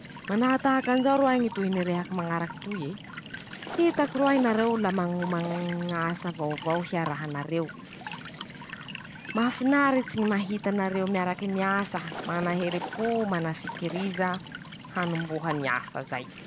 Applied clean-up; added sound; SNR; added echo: none; Walk, footsteps / Stream / Trickle, dribble / Chirp, tweet; 12 dB; none.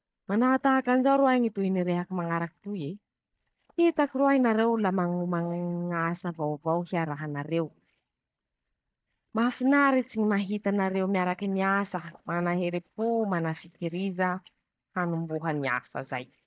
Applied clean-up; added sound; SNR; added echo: neural mask model DeepFilterNet 3.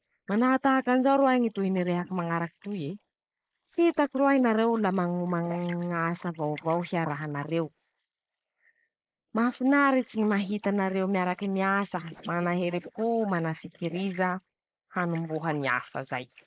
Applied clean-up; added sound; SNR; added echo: neural mask model Resemble Enhance denoiser.